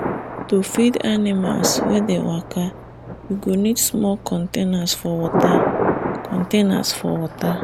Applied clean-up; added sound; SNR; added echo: none; Thunder; 4 dB; none.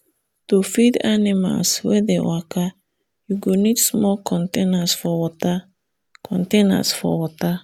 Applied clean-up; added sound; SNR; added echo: none; none; none; none.